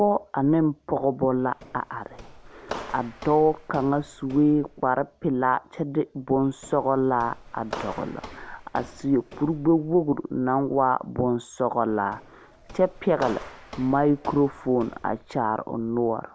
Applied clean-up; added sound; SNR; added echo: none; Walk, footsteps; 17 dB; none.